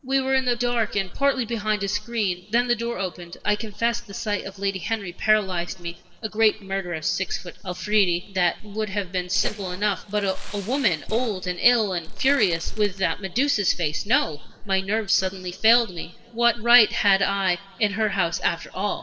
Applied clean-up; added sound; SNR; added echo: neural separator model SepFormer DNS4.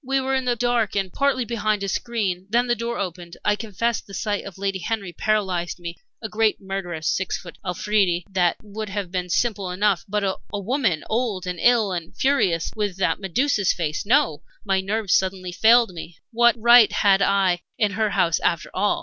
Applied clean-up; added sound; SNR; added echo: none; none; none; none.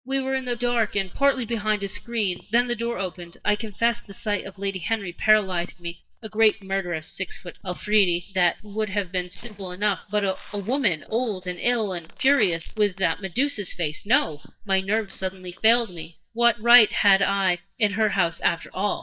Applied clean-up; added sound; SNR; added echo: neural mask model DeepFilterNet 3.